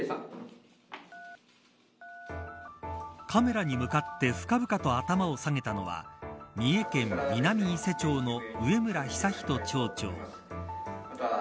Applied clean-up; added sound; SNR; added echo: none; Telephone; 18 dB; none.